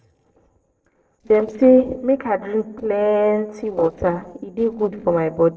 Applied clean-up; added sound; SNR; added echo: neural separator model SepFormer DNS4.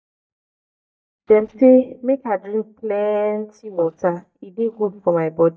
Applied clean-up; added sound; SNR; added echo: neural mask model DeepFilterNet 3.